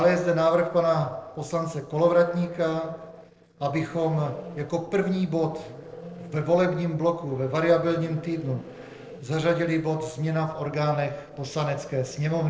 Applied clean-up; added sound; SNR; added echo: neural separator model SepFormer DNS4.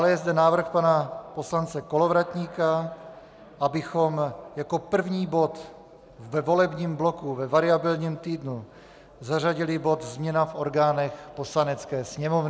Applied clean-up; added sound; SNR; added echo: none; none; none; none.